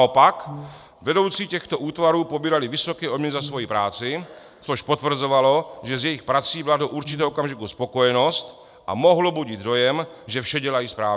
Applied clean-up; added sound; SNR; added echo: none; Brass instrument; 16 dB; none.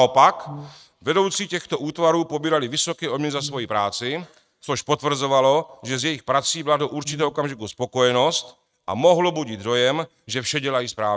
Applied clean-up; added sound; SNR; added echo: neural mask model RNNoise.